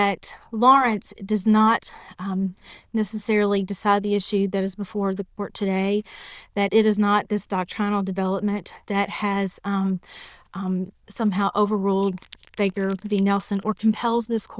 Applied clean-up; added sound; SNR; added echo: neural diffusion model UNIVERSE++.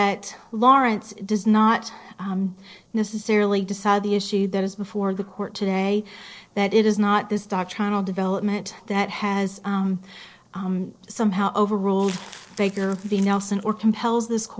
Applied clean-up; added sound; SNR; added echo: neural separator model SepFormer DNS4.